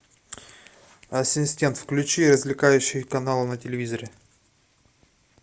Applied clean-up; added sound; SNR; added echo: none; none; none; none.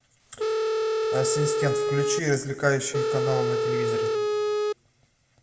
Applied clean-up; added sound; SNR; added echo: none; Telephone; -4 dB; reverberation time 1.4 s.